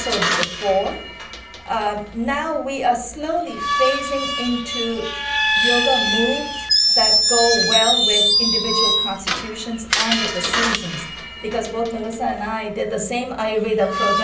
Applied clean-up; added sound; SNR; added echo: none; Screech; -1 dB; reverberation time 0.6 s.